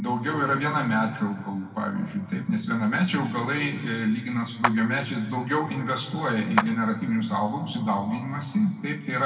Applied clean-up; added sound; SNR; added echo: none; Clapping; 6 dB; reverberation time 1.7 s.